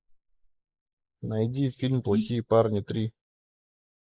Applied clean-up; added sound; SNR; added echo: neural mask model Resemble Enhance denoiser.